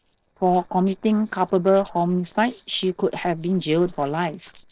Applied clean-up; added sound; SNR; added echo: neural separator model SepFormer DNS4.